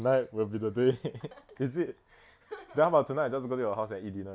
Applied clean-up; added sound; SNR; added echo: none; none; none; none.